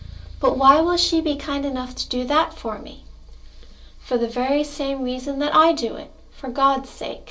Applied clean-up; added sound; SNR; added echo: none; Bass guitar; 20 dB; reverberation time 0.2 s.